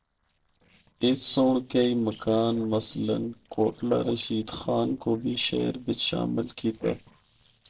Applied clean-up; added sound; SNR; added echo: neural separator model SepFormer DNS4.